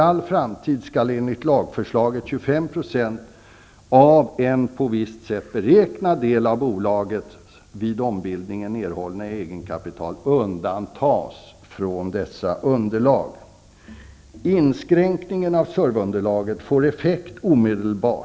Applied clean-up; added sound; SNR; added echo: none; none; none; none.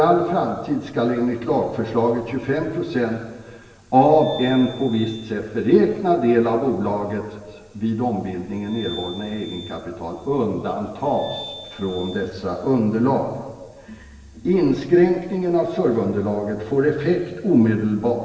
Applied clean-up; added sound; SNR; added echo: none; Glass; 19 dB; reverberation time 1.3 s.